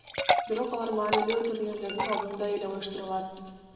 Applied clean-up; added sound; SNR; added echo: none; Liquid; 1 dB; reverberation time 1.8 s.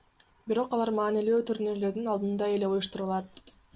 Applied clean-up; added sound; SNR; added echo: none; none; none; none.